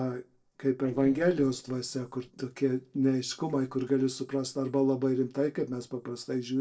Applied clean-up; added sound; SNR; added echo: neural separator model SepFormer DNS4.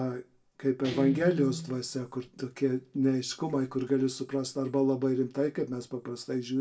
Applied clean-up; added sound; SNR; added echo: none; Guitar; 10 dB; reverberation time 0.2 s.